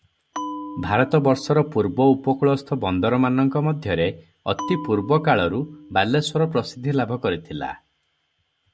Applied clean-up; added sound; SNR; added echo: none; Bell; 16 dB; none.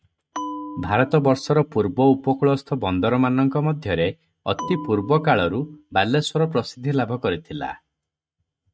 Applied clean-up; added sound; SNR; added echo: neural mask model RNNoise.